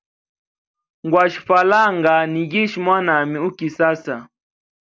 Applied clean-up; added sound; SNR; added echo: none; none; none; none.